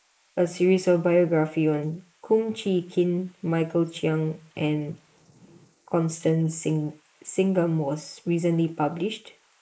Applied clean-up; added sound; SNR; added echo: neural mask model Resemble Enhance denoiser.